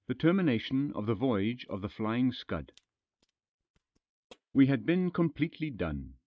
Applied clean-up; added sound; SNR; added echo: neural mask model RNNoise.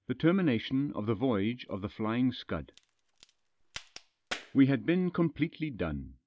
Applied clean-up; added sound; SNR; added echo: none; Crack; 18 dB; none.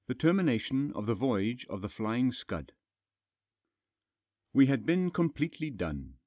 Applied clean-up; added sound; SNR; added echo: none; none; none; none.